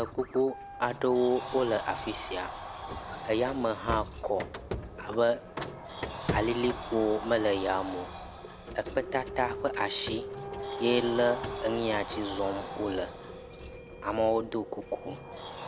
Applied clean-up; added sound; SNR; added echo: none; Sliding door + Printer; 8 dB; none.